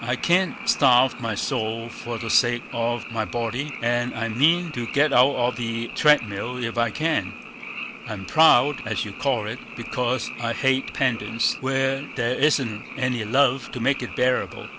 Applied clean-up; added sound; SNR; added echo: none; Frog; 12 dB; none.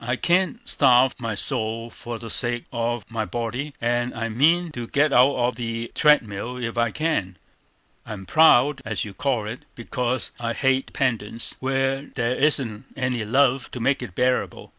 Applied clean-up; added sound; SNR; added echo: none; none; none; none.